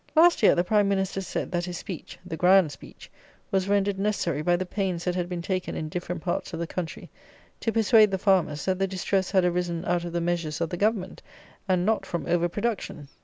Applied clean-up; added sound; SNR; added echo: none; none; none; none.